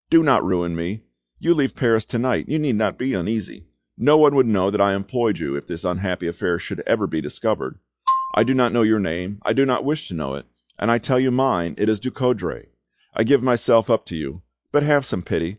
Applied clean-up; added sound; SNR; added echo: classical method log-MMSE.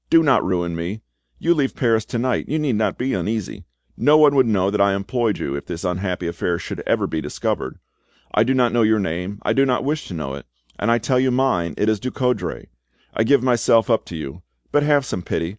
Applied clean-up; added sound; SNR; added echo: none; none; none; none.